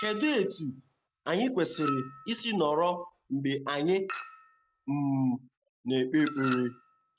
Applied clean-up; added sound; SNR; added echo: none; Chink, clink; 12 dB; none.